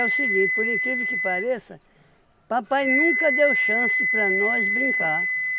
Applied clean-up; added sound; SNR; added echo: none; Wind instrument, woodwind instrument; -3 dB; none.